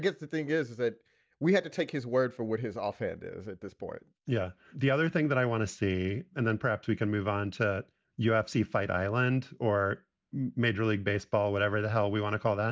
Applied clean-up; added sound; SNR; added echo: none; none; none; none.